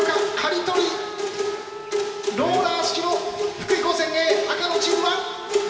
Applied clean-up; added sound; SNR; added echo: none; Trumpet; 17 dB; reverberation time 2.1 s.